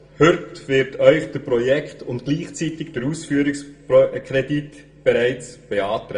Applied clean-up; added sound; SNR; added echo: none; none; none; reverberation time 0.3 s.